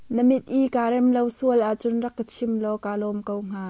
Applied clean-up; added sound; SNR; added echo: none; none; none; none.